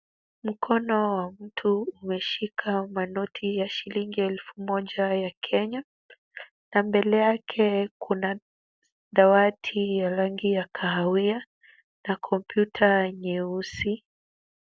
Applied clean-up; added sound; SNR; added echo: none; none; none; none.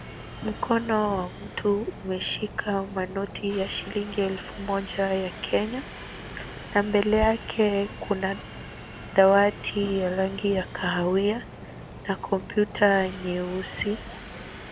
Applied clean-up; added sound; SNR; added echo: none; Subway, metro, underground; 12 dB; none.